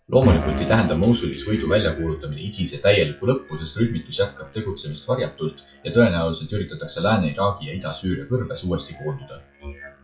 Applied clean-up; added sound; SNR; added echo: classical method WPE with log-MMSE.